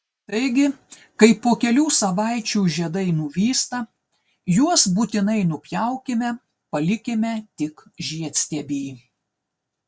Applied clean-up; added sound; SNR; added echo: none; none; none; none.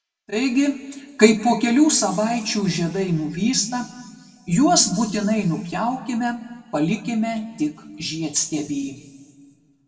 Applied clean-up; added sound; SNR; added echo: none; none; none; reverberation time 1.6 s.